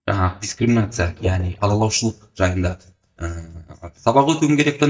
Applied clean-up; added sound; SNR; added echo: neural mask model DeepFilterNet 3.